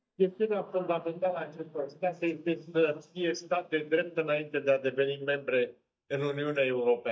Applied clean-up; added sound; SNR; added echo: neural mask model DeepFilterNet 3.